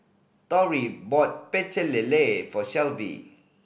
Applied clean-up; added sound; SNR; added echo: none; none; none; none.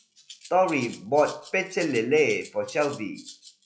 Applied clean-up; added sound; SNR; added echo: classical method log-MMSE.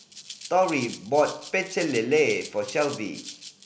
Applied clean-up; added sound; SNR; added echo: none; Rattle (instrument); 16 dB; none.